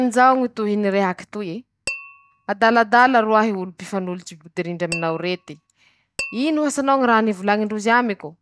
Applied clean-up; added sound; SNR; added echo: none; Tap / Glass; 15 dB; none.